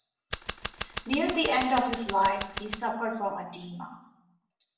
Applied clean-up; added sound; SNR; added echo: none; Scissors; -4 dB; reverberation time 0.7 s.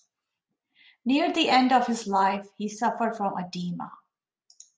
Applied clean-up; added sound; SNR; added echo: none; none; none; none.